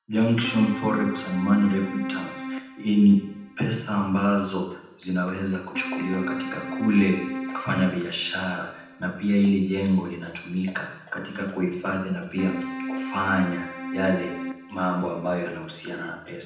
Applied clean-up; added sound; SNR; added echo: none; Keyboard (musical); 9 dB; reverberation time 0.8 s.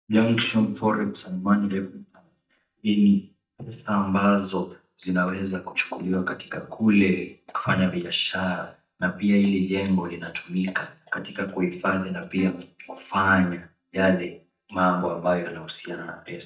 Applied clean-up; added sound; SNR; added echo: neural mask model DeepFilterNet 3.